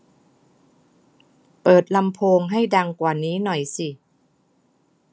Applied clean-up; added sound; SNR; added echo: none; none; none; none.